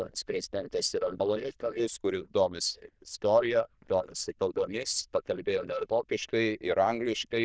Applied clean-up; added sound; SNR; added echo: neural diffusion model UNIVERSE++.